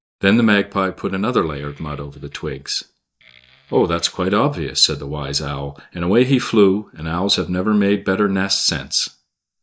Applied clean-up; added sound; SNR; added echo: neural mask model DeepFilterNet 3.